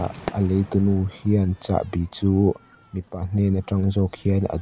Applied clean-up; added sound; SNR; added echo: none; Crowd / Fireworks; 20 dB; none.